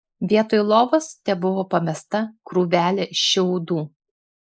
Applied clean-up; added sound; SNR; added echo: neural mask model Resemble Enhance denoiser.